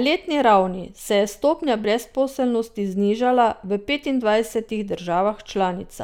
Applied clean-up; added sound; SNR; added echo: none; none; none; none.